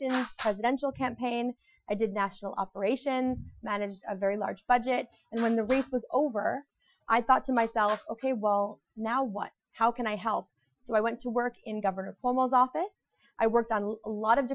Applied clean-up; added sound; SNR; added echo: classical method Wiener filter.